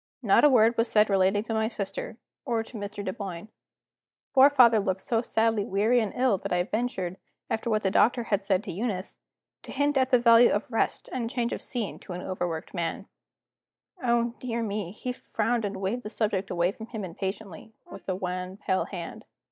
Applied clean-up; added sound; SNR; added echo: neural mask model DeepFilterNet 3.